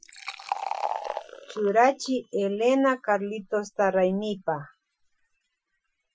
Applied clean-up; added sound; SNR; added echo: classical method Wiener filter.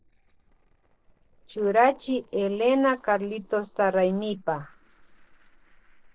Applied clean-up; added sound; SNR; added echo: neural separator model SepFormer DNS4.